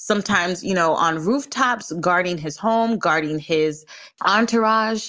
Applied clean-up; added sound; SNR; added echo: none; none; none; none.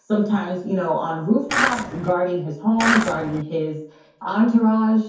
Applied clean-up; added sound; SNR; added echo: none; Skateboard; 2 dB; reverberation time 0.6 s.